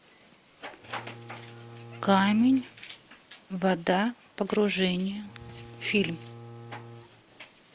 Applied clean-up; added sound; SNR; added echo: none; Bowed string instrument; 18 dB; none.